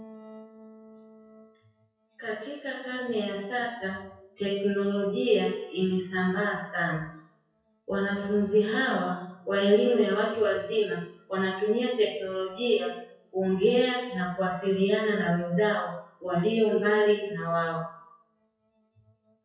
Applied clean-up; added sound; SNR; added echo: classical method WPE with log-MMSE.